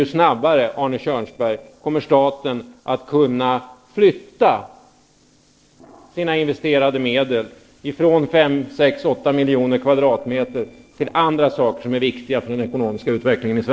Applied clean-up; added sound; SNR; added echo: neural separator model SepFormer DNS4.